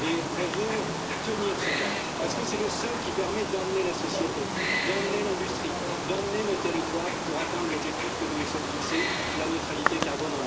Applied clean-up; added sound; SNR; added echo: none; Wild animals; -2 dB; reverberation time 0.2 s.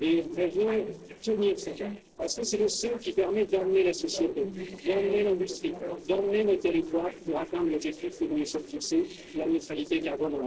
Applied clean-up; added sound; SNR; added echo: neural separator model SepFormer DNS4.